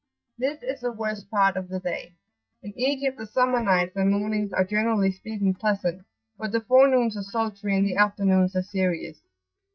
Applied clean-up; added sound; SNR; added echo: neural mask model DeepFilterNet 3.